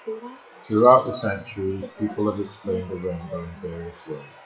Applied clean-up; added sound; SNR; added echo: classical method WPE with log-MMSE.